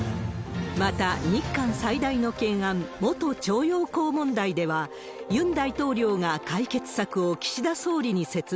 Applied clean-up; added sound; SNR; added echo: none; none; none; none.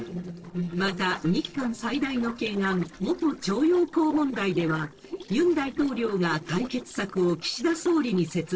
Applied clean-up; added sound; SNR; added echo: neural separator model SepFormer DNS4.